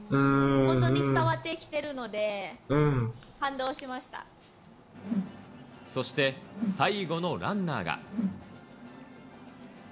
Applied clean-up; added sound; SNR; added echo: none; Whoosh, swoosh, swish; 8 dB; none.